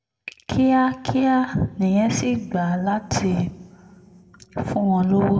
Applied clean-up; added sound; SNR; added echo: none; none; none; reverberation time 1.3 s.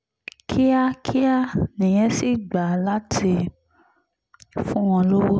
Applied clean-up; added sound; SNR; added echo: none; none; none; none.